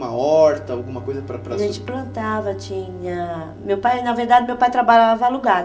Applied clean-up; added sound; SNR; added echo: none; Bowed string instrument; 18 dB; reverberation time 0.6 s.